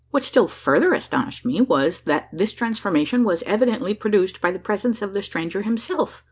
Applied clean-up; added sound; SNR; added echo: none; none; none; none.